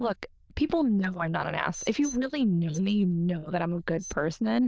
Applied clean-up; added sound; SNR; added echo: neural diffusion model UNIVERSE++.